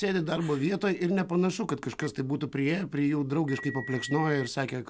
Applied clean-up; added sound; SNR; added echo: none; Telephone; 15 dB; none.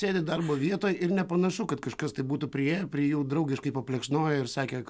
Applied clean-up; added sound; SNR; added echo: none; none; none; none.